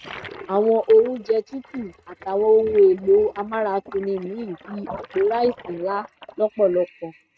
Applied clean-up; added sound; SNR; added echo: neural mask model RNNoise.